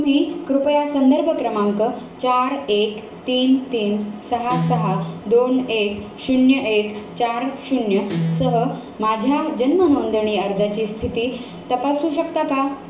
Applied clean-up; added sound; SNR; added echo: none; Guitar; 7 dB; reverberation time 0.6 s.